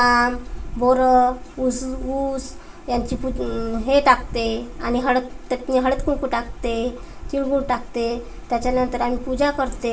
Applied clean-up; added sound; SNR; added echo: none; none; none; reverberation time 0.4 s.